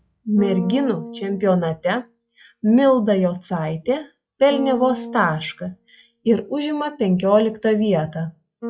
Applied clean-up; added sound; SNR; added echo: classical method log-MMSE.